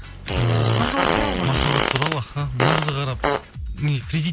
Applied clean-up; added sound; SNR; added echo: none; Fart; 0 dB; none.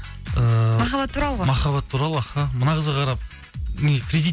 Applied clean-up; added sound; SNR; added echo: none; none; none; none.